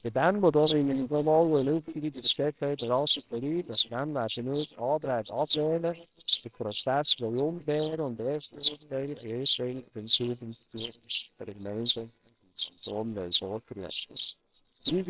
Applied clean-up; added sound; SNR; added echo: neural separator model SepFormer WHAMR!.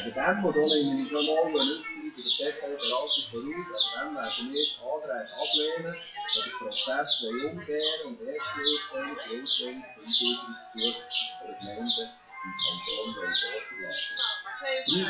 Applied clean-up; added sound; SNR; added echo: classical method WPE with log-MMSE.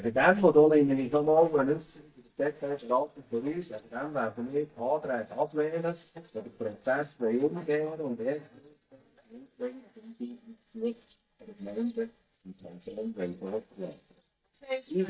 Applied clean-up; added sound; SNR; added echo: neural mask model DeepFilterNet 3.